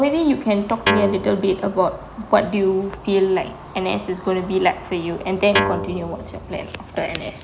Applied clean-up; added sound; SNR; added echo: none; Guitar; 3 dB; none.